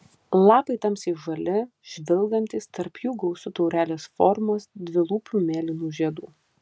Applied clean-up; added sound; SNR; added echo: none; none; none; none.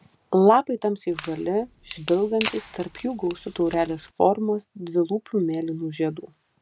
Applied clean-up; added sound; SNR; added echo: none; Wood; 10 dB; none.